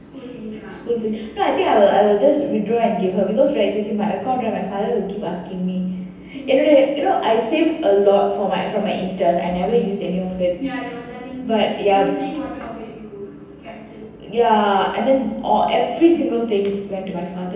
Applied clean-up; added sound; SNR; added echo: none; none; none; reverberation time 0.9 s.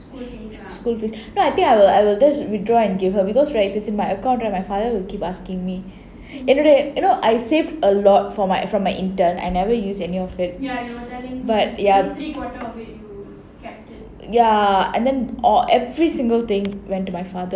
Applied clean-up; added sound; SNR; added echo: none; none; none; none.